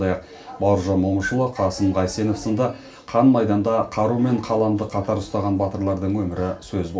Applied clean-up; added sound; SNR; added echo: none; none; none; reverberation time 0.3 s.